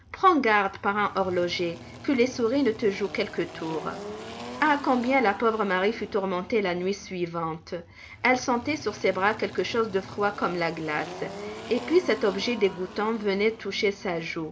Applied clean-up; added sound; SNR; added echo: none; Engine; 15 dB; none.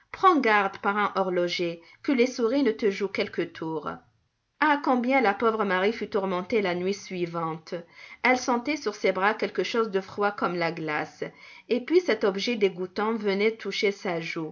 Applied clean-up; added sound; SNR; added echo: none; none; none; none.